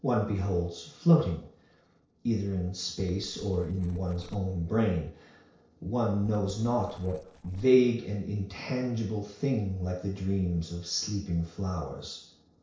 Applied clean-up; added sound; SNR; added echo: neural separator model SepFormer DNS4.